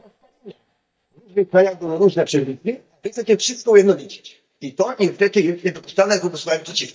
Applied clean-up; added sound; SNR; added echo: neural mask model DeepFilterNet 3.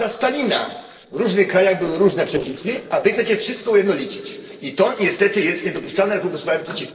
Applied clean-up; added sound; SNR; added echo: neural separator model SepFormer DNS4.